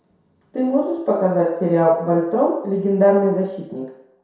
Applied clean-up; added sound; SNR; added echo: none; none; none; reverberation time 0.7 s.